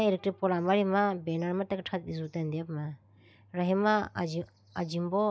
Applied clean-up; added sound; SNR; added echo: none; none; none; none.